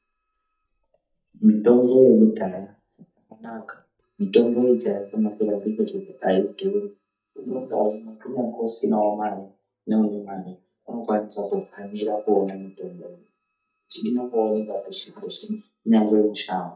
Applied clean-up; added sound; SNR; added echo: neural mask model DeepFilterNet 3.